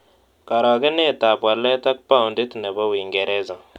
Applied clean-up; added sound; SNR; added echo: none; none; none; none.